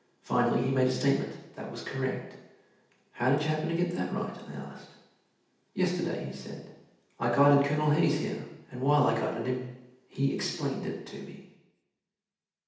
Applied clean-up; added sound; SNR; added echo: none; Brass instrument; 13 dB; reverberation time 0.8 s.